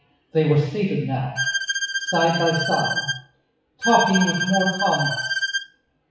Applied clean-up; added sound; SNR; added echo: classical method WPE with log-MMSE.